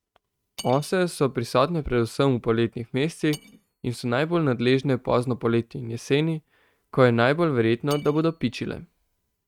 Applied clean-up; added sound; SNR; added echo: neural mask model RNNoise.